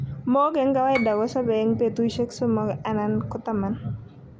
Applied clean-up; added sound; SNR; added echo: none; Piano; 15 dB; none.